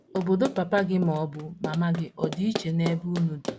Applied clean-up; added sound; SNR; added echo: none; Run; 10 dB; none.